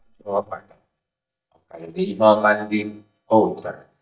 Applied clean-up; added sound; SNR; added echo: neural mask model DeepFilterNet 3.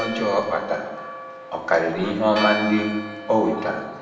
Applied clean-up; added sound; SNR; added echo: none; Church bell; 10 dB; reverberation time 1.1 s.